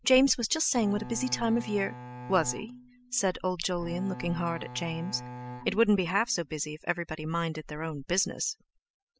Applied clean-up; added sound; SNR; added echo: none; Bowed string instrument; 13 dB; none.